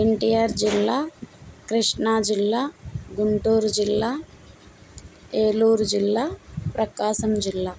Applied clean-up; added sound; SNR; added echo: none; none; none; none.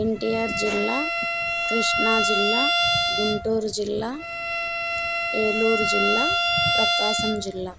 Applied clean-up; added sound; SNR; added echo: none; Bowed string instrument; -3 dB; none.